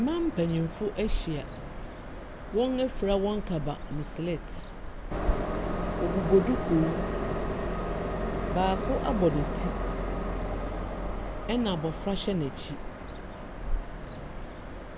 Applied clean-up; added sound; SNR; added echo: none; Train; 1 dB; none.